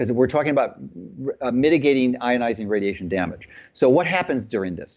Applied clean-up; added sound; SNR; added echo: none; none; none; none.